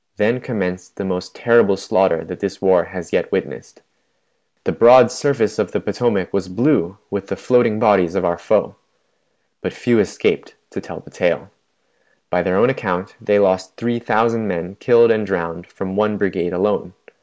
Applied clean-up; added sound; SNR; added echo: none; none; none; none.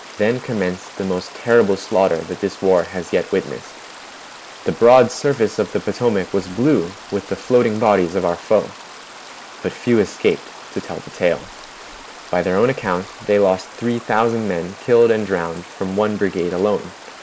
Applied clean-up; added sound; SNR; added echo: none; Stream; 18 dB; none.